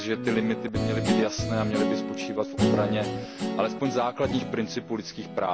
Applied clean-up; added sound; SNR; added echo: none; Guitar; 0 dB; none.